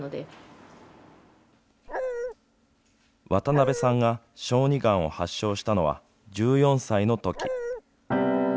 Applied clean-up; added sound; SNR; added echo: none; Dog; 5 dB; none.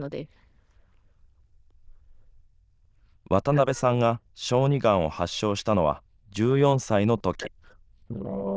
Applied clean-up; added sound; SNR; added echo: neural diffusion model UNIVERSE++.